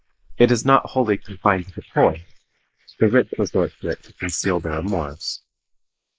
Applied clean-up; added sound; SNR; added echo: neural mask model Resemble Enhance denoiser.